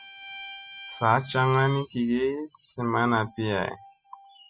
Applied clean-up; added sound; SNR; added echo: classical method spectral subtraction.